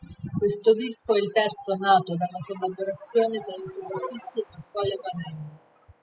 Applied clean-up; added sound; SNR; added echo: classical method spectral subtraction.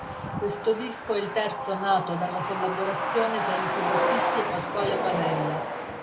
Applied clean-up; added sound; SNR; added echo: none; Truck; 0 dB; none.